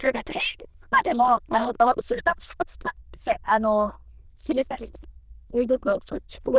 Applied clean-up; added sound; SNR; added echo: neural diffusion model UNIVERSE++.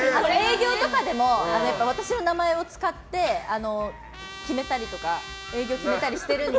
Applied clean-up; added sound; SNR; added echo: none; Trumpet; 15 dB; none.